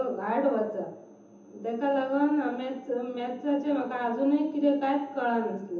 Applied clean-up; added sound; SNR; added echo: none; none; none; reverberation time 0.7 s.